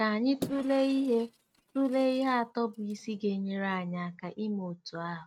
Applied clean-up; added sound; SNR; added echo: neural mask model RNNoise.